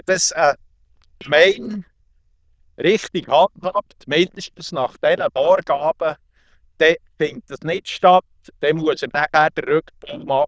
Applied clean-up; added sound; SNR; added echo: neural diffusion model UNIVERSE++.